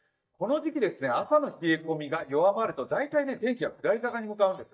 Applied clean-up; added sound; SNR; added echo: neural mask model DeepFilterNet 3.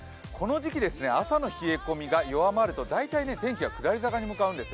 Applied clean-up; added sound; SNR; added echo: none; none; none; none.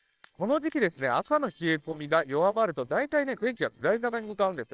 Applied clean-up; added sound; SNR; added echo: neural separator model SepFormer WHAMR!.